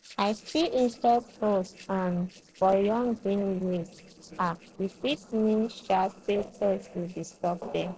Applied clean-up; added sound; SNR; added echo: neural separator model SepFormer DNS4.